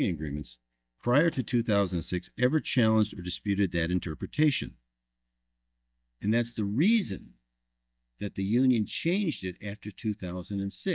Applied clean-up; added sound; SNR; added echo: neural mask model DeepFilterNet 3.